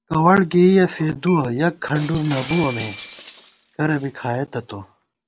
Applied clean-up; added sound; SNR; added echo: none; Keyboard (musical) + Shatter; 18 dB; none.